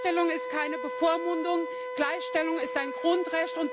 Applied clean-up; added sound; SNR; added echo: none; Wind instrument, woodwind instrument; 6 dB; none.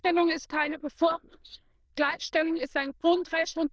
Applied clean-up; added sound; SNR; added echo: neural diffusion model UNIVERSE++.